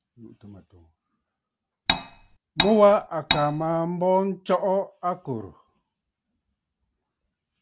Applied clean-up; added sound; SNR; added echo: none; Cutlery, silverware; 1 dB; none.